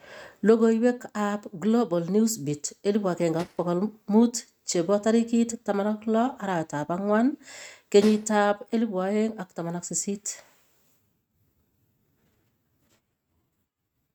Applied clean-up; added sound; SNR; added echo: neural mask model RNNoise.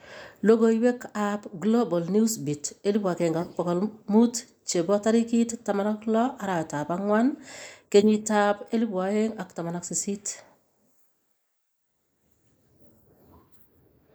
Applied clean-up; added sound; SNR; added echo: neural mask model Resemble Enhance denoiser.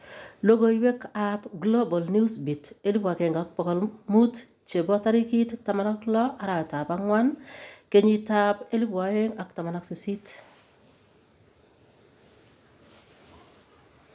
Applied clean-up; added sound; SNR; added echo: none; none; none; none.